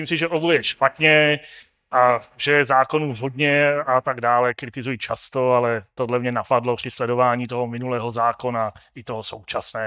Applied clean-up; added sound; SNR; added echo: neural mask model DeepFilterNet 3.